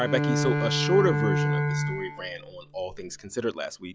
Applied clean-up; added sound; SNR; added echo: classical method log-MMSE.